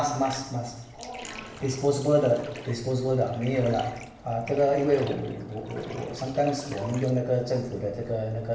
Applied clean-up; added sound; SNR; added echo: none; Bathtub (filling or washing); 17 dB; reverberation time 0.8 s.